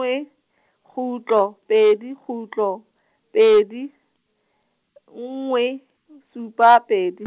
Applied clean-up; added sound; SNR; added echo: none; none; none; none.